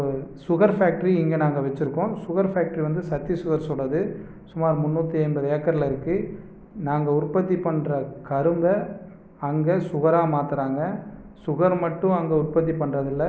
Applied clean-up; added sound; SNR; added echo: none; none; none; none.